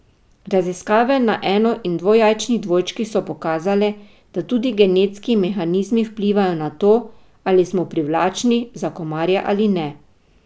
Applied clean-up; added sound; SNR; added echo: none; none; none; none.